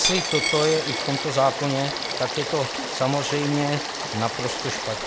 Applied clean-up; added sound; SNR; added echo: none; Coin (dropping) + Stream / Frog; 3 dB; none.